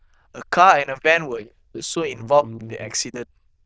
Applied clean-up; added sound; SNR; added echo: neural diffusion model UNIVERSE++.